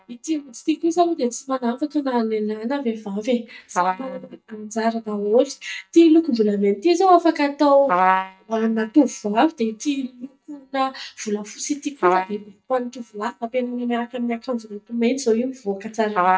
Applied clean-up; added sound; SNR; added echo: neural mask model DeepFilterNet 3.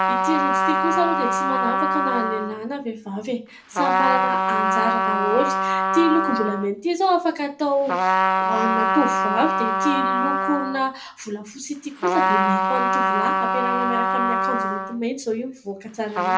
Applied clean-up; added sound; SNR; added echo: none; Trumpet; -3 dB; reverberation time 0.3 s.